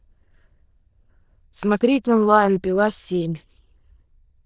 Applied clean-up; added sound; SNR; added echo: neural diffusion model UNIVERSE++.